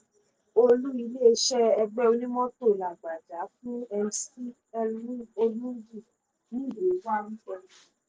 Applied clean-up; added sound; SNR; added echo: none; none; none; none.